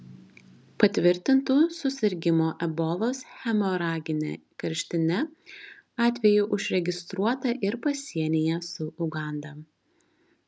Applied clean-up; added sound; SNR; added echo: none; none; none; none.